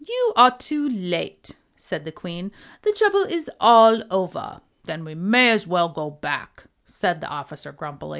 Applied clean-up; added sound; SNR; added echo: none; none; none; none.